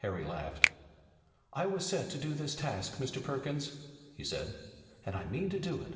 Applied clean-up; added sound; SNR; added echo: none; Finger snapping; 0 dB; reverberation time 2.0 s.